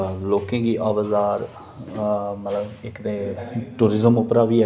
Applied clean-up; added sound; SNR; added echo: none; none; none; none.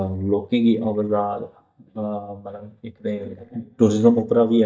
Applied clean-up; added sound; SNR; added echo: neural mask model DeepFilterNet 3.